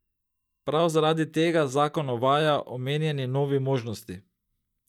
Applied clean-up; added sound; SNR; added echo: neural mask model DeepFilterNet 3.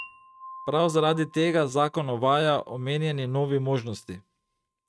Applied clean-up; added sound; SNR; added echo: neural mask model RNNoise.